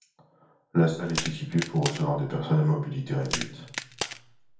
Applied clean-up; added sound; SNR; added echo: none; Crack; 8 dB; reverberation time 0.6 s.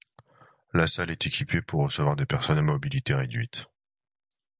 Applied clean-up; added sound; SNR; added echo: none; none; none; none.